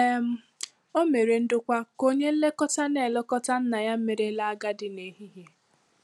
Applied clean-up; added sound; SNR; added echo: none; none; none; none.